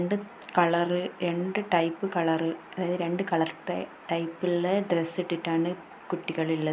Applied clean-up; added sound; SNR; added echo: none; none; none; none.